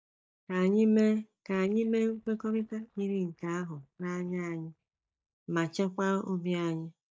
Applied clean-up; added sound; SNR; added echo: neural mask model DeepFilterNet 3.